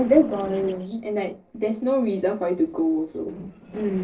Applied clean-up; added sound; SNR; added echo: neural separator model SepFormer DNS4.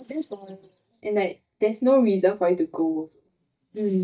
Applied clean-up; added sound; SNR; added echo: neural mask model DeepFilterNet 3.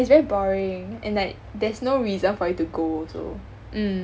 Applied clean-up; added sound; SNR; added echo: none; none; none; none.